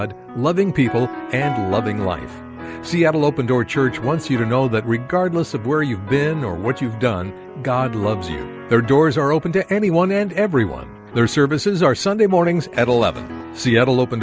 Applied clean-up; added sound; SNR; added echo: none; none; none; none.